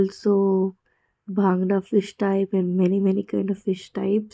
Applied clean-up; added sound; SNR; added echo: neural mask model Resemble Enhance denoiser.